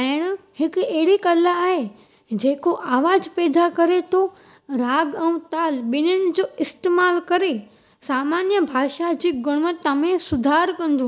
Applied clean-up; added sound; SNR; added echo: none; none; none; none.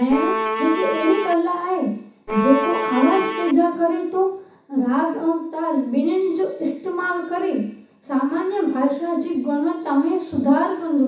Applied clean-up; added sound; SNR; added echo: none; Bowed string instrument; 3 dB; reverberation time 0.7 s.